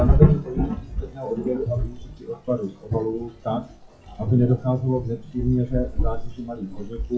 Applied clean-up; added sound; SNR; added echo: classical method WPE with log-MMSE.